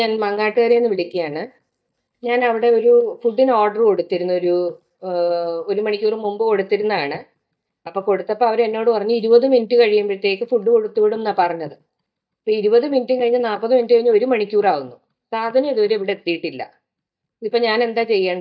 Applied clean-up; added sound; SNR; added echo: neural mask model DeepFilterNet 3.